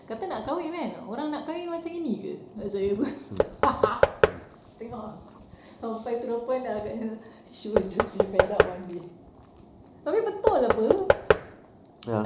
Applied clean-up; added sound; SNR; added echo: none; Knock / Wood; -3 dB; none.